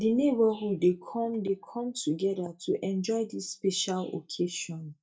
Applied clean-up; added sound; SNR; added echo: neural mask model DeepFilterNet 3.